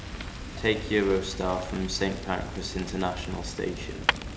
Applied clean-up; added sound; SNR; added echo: none; Fire; 5 dB; none.